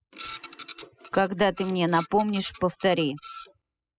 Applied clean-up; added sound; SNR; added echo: classical method spectral subtraction.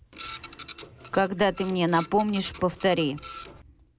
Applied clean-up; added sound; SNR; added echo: none; Printer; 16 dB; none.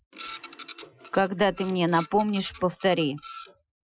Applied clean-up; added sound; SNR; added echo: classical method Wiener filter.